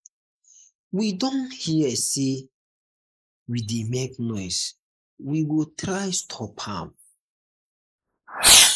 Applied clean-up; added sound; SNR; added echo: neural mask model Resemble Enhance denoiser.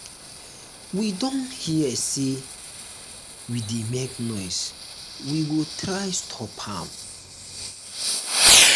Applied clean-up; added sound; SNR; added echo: none; Fireworks; -5 dB; none.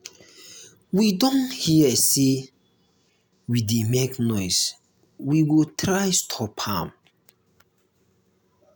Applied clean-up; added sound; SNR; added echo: none; none; none; none.